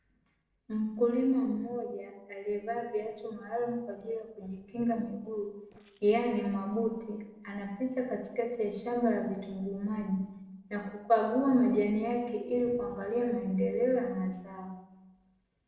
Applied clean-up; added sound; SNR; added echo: neural separator model SepFormer DNS4.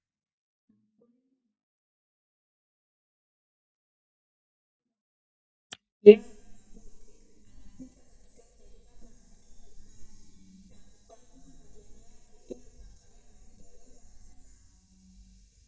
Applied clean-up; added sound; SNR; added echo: neural mask model DeepFilterNet 3.